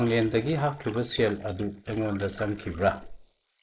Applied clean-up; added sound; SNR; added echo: neural mask model Resemble Enhance denoiser.